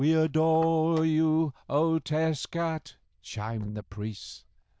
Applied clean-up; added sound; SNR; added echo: neural diffusion model UNIVERSE++.